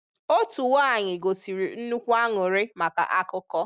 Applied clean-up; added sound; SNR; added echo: none; none; none; none.